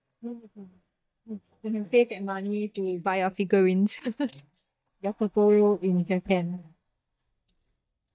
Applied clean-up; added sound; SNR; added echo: neural mask model DeepFilterNet 3.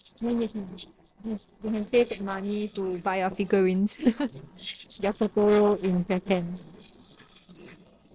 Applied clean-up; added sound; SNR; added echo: neural separator model SepFormer DNS4.